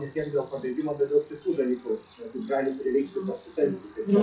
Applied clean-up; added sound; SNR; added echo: classical method WPE with log-MMSE.